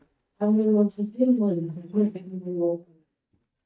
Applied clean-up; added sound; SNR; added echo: neural mask model DeepFilterNet 3.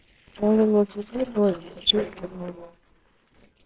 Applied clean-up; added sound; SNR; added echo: neural separator model SepFormer WHAMR!.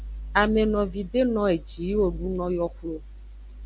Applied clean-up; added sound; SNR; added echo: none; none; none; none.